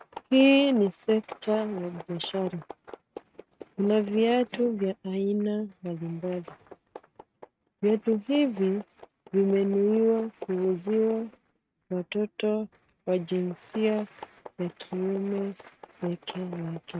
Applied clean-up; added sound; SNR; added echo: neural mask model RNNoise.